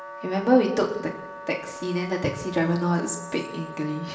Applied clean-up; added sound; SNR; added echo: none; Wind instrument, woodwind instrument; 13 dB; reverberation time 1.0 s.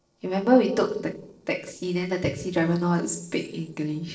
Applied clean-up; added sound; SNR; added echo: neural separator model SepFormer DNS4.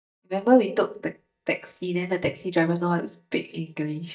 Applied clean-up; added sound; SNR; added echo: neural mask model DeepFilterNet 3.